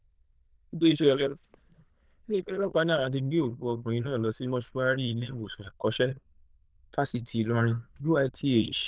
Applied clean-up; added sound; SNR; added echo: neural diffusion model UNIVERSE++.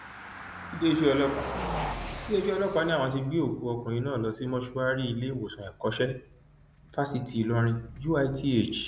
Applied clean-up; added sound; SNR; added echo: none; Car passing by; 12 dB; none.